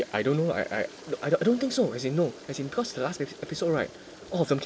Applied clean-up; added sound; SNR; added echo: none; Toilet flush; 18 dB; none.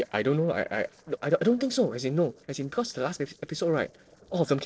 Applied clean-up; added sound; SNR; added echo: neural separator model SepFormer DNS4.